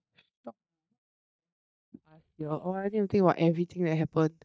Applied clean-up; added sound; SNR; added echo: neural mask model DeepFilterNet 3.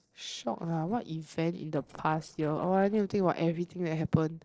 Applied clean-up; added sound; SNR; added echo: neural separator model SepFormer DNS4.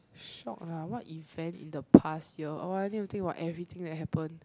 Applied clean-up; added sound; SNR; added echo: none; none; none; none.